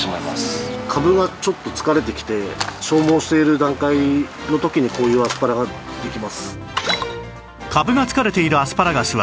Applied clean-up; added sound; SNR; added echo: none; none; none; none.